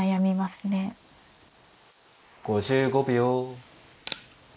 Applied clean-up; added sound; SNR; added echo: neural mask model Resemble Enhance denoiser.